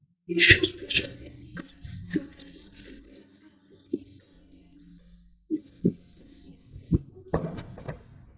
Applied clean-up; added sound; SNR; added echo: neural mask model DeepFilterNet 3.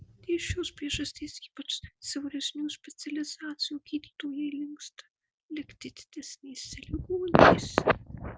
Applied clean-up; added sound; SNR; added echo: none; none; none; none.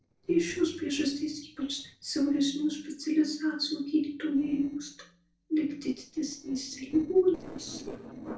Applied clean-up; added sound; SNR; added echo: neural separator model SepFormer DNS4.